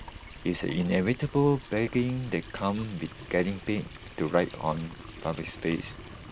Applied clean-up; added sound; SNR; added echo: none; Trickle, dribble / Sink (filling or washing) / Water tap, faucet + Gurgling / Liquid; 15 dB; none.